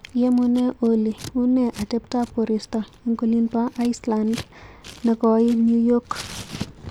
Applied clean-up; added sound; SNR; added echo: none; Scissors; 19 dB; none.